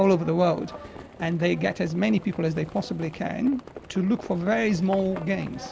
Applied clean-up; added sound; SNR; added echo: none; Livestock, farm animals, working animals; 16 dB; none.